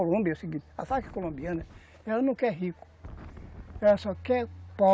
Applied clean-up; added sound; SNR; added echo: none; Wind; 16 dB; none.